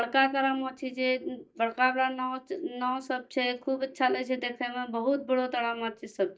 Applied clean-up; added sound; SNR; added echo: neural mask model DeepFilterNet 3.